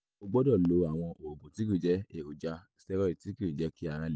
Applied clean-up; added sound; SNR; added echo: none; none; none; none.